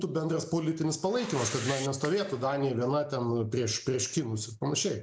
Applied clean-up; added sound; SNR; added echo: none; Whoosh, swoosh, swish; 14 dB; none.